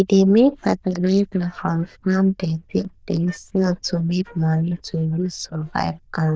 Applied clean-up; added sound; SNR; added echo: neural diffusion model UNIVERSE++.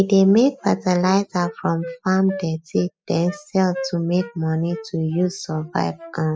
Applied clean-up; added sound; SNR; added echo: classical method spectral subtraction.